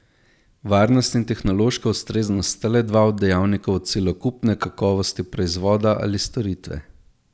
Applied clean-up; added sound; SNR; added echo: none; none; none; none.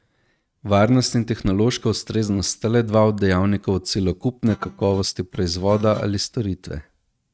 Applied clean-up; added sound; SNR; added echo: neural mask model RNNoise.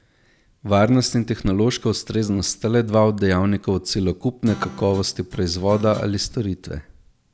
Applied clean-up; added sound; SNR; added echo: none; Guitar; 18 dB; none.